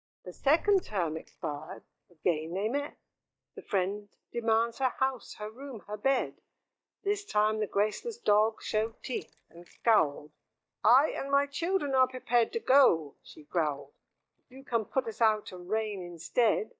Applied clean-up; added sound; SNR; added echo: neural mask model DeepFilterNet 3.